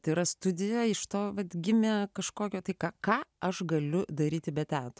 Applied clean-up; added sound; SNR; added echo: none; none; none; none.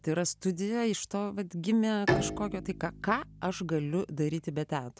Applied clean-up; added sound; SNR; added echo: none; Bowed string instrument; 7 dB; none.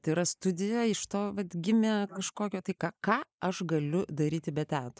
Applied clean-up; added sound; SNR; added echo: neural mask model Resemble Enhance denoiser.